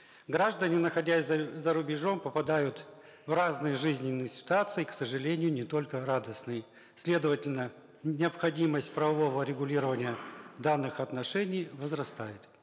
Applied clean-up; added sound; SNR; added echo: none; none; none; none.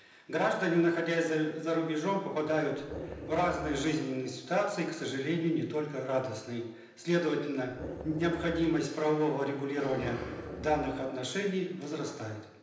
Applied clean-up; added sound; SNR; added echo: none; Growling; 11 dB; reverberation time 0.9 s.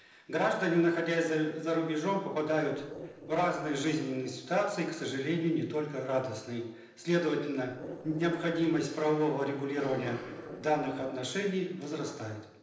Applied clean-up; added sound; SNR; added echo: neural separator model SepFormer DNS4.